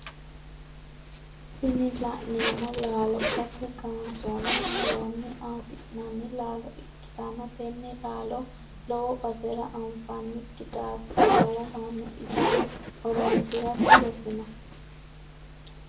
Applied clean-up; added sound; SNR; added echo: none; Zipper (clothing); -3 dB; reverberation time 0.3 s.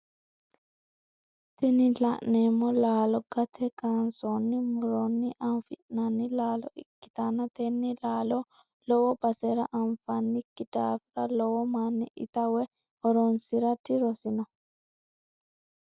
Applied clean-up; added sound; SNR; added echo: none; none; none; none.